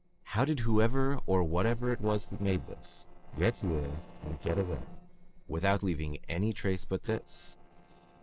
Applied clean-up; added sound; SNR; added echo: neural separator model SepFormer DNS4.